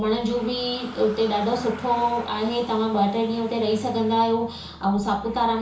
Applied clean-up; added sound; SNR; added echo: none; Engine starting / Motor vehicle (road); 18 dB; reverberation time 0.7 s.